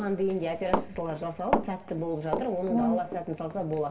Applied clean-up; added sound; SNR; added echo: none; Run; 5 dB; reverberation time 1.6 s.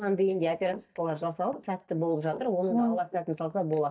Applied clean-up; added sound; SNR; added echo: neural mask model DeepFilterNet 3.